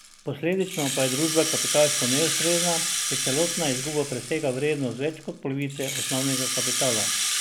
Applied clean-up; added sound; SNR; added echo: none; Rattle (instrument); 1 dB; none.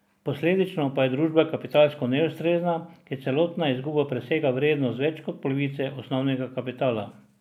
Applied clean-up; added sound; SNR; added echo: none; none; none; none.